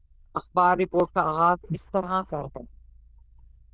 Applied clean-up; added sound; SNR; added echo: neural diffusion model UNIVERSE++.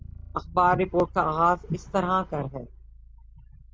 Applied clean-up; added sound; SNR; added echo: none; Bass guitar; 18 dB; none.